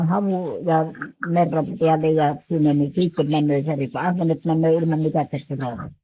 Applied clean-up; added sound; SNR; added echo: neural mask model Resemble Enhance denoiser.